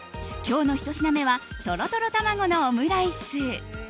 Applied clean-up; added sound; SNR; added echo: none; none; none; none.